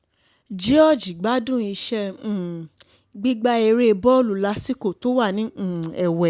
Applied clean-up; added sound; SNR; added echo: none; none; none; none.